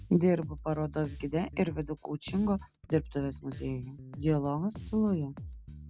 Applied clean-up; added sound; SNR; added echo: none; Bass guitar; 14 dB; none.